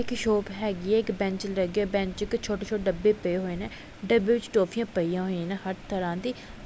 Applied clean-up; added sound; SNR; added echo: none; none; none; none.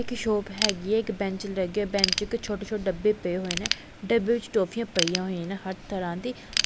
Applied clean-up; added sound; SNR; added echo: none; Ratchet, pawl / Tools; 6 dB; none.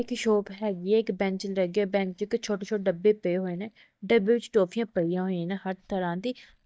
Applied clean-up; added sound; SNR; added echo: neural mask model DeepFilterNet 3.